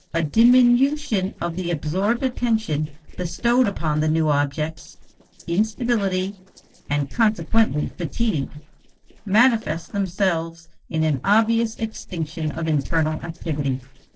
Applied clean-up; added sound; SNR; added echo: neural separator model SepFormer DNS4.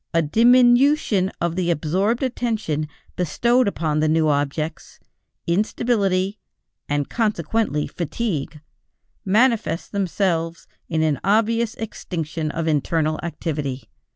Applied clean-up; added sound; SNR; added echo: none; none; none; none.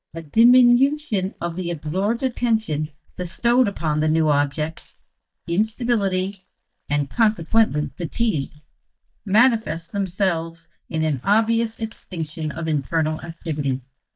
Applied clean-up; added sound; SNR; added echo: neural mask model DeepFilterNet 3.